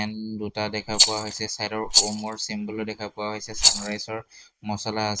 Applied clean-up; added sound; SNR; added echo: neural mask model Resemble Enhance denoiser.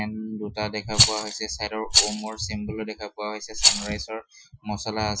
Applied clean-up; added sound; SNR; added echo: classical method Wiener filter.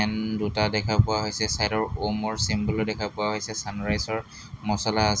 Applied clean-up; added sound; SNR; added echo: none; none; none; none.